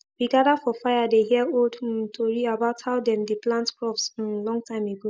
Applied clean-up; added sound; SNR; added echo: none; none; none; none.